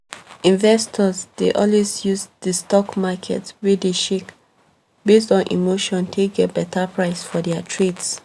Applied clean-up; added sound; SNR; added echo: none; none; none; none.